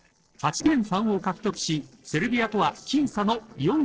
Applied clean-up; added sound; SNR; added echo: neural separator model SepFormer DNS4.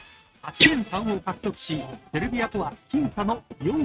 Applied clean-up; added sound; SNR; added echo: neural mask model RNNoise.